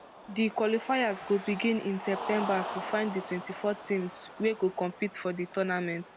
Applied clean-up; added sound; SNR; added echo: none; Cheering; 11 dB; none.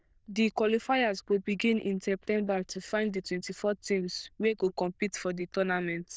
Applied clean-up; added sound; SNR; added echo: neural diffusion model UNIVERSE++.